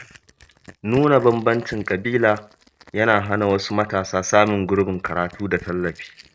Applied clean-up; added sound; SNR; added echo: neural mask model RNNoise.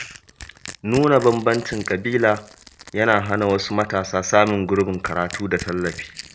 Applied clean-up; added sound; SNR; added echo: none; Crushing; 16 dB; none.